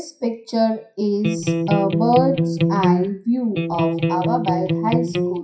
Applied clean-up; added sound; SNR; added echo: classical method WPE with log-MMSE.